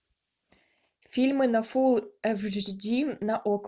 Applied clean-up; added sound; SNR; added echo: none; none; none; none.